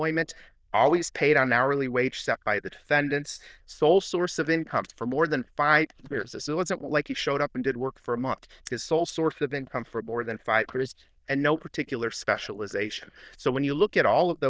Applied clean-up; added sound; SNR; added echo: neural diffusion model UNIVERSE++.